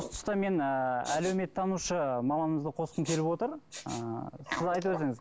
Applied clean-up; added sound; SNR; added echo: none; Respiratory sounds; 13 dB; none.